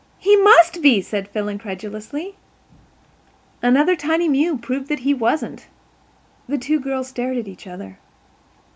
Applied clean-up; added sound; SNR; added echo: none; none; none; none.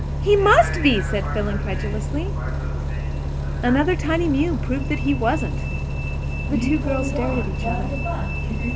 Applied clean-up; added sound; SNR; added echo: none; Bus; 0 dB; none.